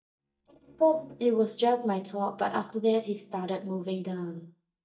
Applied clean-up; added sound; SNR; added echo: neural mask model DeepFilterNet 3.